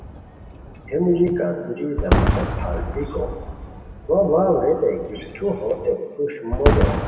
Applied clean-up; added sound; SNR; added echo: none; Fireworks; 2 dB; reverberation time 2.0 s.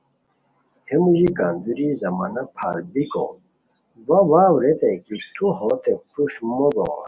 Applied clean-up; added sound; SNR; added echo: none; none; none; none.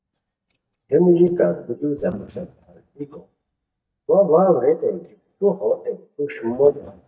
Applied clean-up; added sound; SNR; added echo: neural mask model DeepFilterNet 3.